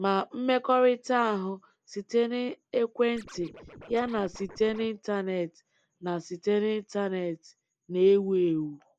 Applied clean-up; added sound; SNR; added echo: neural mask model Resemble Enhance denoiser.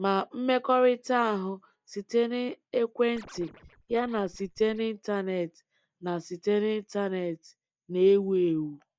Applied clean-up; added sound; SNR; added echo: neural mask model DeepFilterNet 3.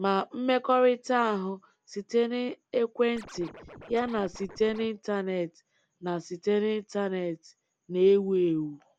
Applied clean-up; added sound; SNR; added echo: none; Scratching (performance technique); 19 dB; none.